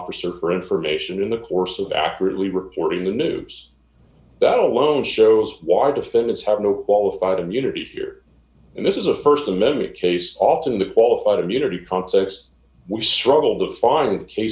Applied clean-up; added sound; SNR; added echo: none; none; none; none.